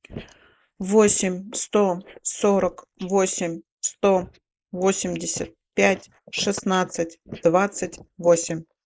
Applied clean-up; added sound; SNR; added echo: neural mask model Resemble Enhance denoiser.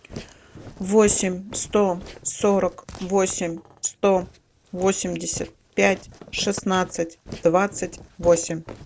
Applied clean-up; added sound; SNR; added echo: none; Walk, footsteps; 17 dB; none.